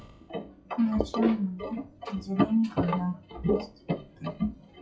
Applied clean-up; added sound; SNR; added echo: classical method WPE with log-MMSE.